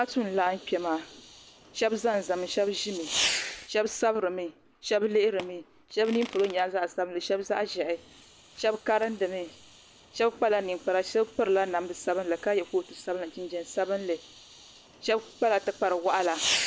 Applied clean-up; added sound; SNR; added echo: none; Fireworks; 11 dB; none.